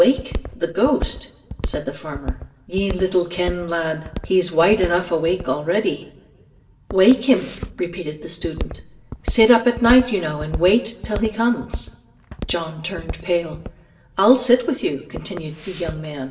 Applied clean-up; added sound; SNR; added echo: none; Walk, footsteps; 11 dB; reverberation time 0.8 s.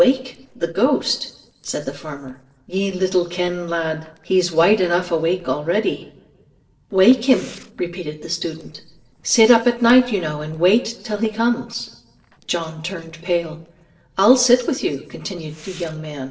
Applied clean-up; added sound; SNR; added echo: neural separator model SepFormer DNS4.